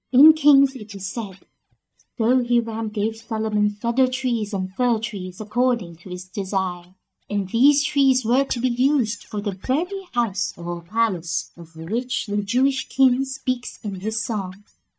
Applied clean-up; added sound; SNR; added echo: neural mask model DeepFilterNet 3.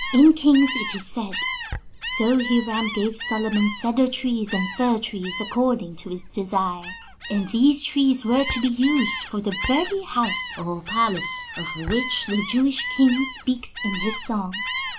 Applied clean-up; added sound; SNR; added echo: none; Gull, seagull; 9 dB; none.